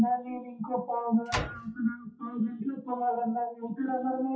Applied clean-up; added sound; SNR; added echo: classical method WPE with log-MMSE.